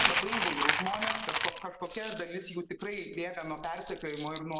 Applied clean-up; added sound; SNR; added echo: none; Coin (dropping); -4 dB; none.